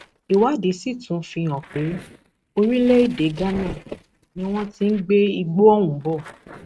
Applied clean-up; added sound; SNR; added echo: neural mask model RNNoise.